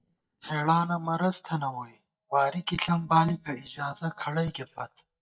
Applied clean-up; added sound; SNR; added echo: neural mask model DeepFilterNet 3.